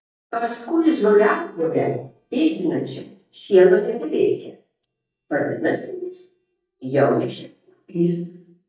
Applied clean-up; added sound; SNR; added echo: neural mask model DeepFilterNet 3.